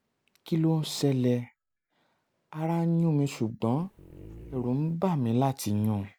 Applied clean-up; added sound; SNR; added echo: none; Dog; 18 dB; none.